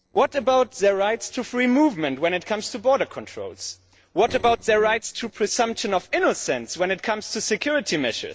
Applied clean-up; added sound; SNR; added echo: neural separator model SepFormer DNS4.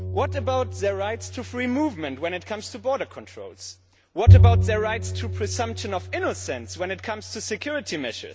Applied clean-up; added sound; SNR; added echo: none; Bowed string instrument; -4 dB; none.